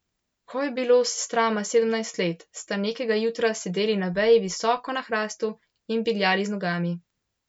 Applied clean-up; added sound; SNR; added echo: none; none; none; none.